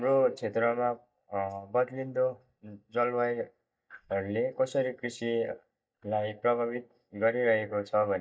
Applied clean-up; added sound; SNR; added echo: neural mask model DeepFilterNet 3.